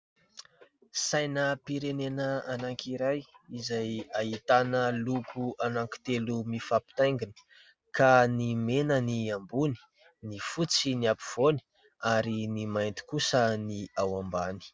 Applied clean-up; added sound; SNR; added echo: none; none; none; none.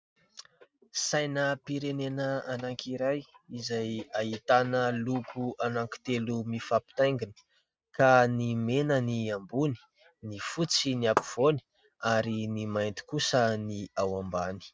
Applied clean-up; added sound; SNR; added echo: neural mask model RNNoise.